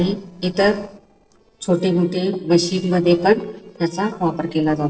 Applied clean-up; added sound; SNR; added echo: neural separator model SepFormer DNS4.